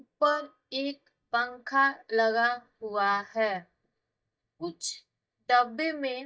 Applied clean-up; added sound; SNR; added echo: neural mask model DeepFilterNet 3.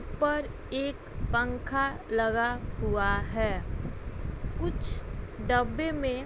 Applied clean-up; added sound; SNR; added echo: none; none; none; none.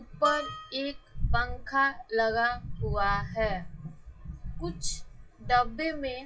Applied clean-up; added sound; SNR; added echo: classical method WPE with log-MMSE.